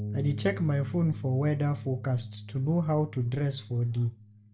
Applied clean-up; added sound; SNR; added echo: none; Bass guitar; 11 dB; reverberation time 0.3 s.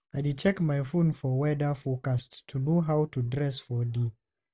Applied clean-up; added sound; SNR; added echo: none; none; none; none.